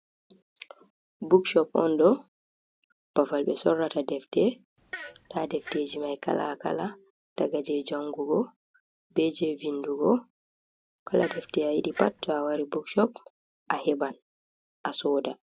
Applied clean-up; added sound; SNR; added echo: none; Fart; 16 dB; none.